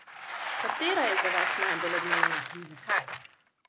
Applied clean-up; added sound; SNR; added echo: none; Bicycle; -3 dB; none.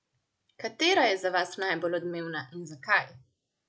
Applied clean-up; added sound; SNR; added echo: none; none; none; none.